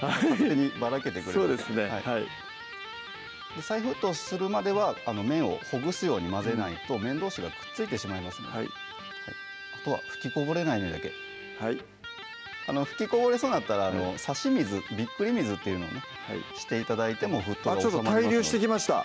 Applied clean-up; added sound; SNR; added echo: none; Electric guitar; 12 dB; none.